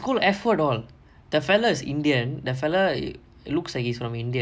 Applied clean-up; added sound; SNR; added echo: none; none; none; none.